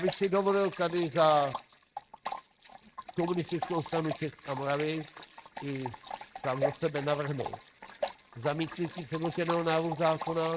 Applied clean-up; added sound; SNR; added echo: neural mask model RNNoise.